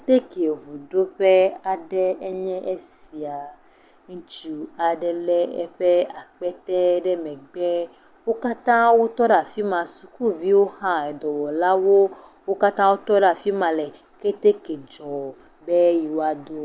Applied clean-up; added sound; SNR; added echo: none; none; none; none.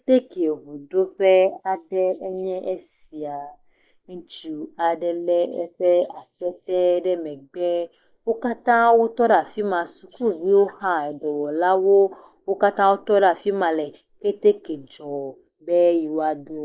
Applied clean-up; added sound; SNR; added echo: neural mask model Resemble Enhance denoiser.